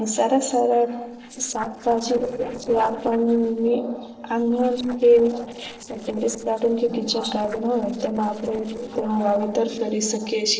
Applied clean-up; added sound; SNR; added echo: neural separator model SepFormer DNS4.